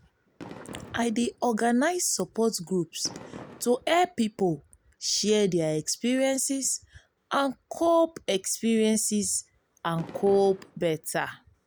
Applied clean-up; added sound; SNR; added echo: none; Fireworks; 19 dB; none.